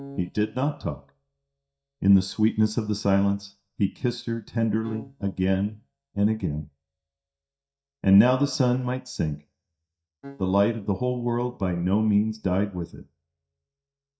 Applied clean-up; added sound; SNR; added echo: neural mask model DeepFilterNet 3.